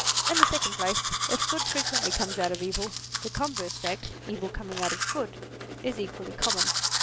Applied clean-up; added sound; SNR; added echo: none; Domestic sounds, home sounds; -4 dB; none.